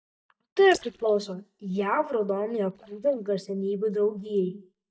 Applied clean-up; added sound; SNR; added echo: neural mask model DeepFilterNet 3.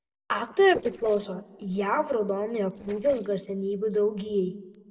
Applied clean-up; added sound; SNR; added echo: neural separator model SepFormer DNS4.